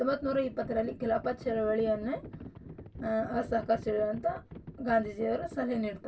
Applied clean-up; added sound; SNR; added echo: none; Livestock, farm animals, working animals; 14 dB; reverberation time 0.1 s.